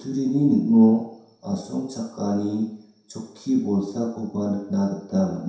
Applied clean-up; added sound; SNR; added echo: none; none; none; reverberation time 0.7 s.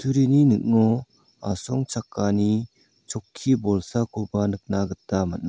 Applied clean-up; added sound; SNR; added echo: none; none; none; none.